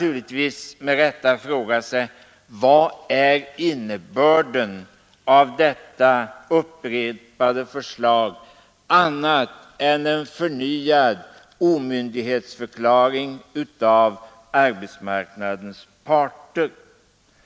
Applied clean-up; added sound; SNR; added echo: none; none; none; none.